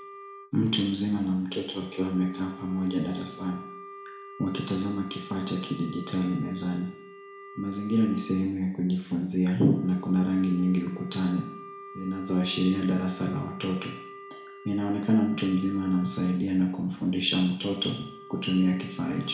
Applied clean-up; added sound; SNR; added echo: none; Wind instrument, woodwind instrument; 18 dB; reverberation time 0.6 s.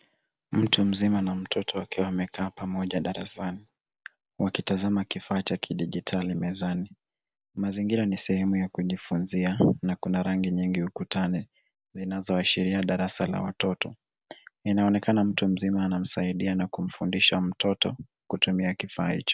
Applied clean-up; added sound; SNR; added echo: none; none; none; none.